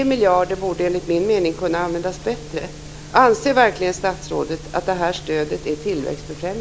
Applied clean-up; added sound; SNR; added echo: none; none; none; none.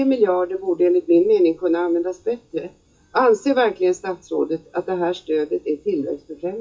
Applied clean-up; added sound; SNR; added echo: classical method WPE with log-MMSE.